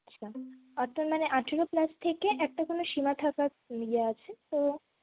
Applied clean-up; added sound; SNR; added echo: none; Bowed string instrument; 18 dB; none.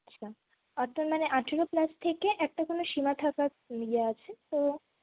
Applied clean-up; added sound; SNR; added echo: none; none; none; none.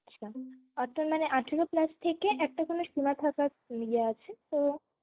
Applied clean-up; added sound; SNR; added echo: neural mask model DeepFilterNet 3.